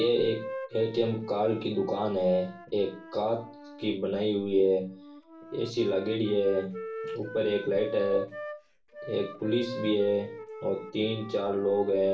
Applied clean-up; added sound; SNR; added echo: none; Wind instrument, woodwind instrument; 13 dB; reverberation time 0.3 s.